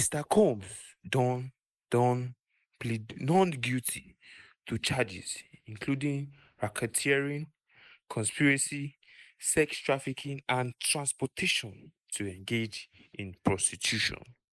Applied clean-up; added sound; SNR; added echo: neural mask model Resemble Enhance denoiser.